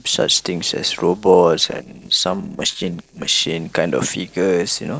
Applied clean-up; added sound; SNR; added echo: neural separator model SepFormer DNS4.